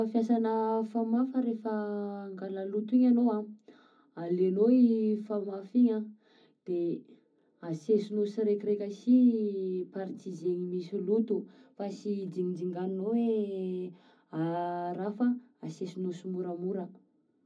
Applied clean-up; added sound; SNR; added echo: none; none; none; reverberation time 0.4 s.